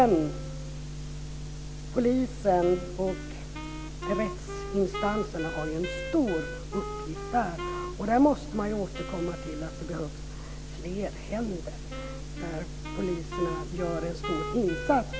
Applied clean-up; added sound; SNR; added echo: none; Wind instrument, woodwind instrument; 11 dB; none.